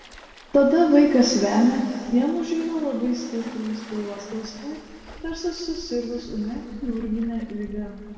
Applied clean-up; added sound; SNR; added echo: none; Waves, surf; 19 dB; reverberation time 2.2 s.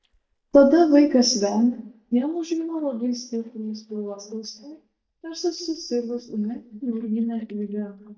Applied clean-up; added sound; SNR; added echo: neural mask model DeepFilterNet 3.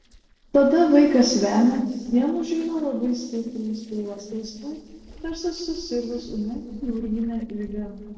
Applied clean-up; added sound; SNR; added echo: neural separator model SepFormer DNS4.